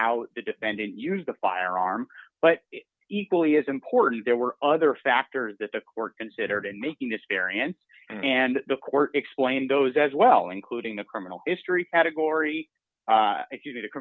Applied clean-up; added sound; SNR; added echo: none; none; none; none.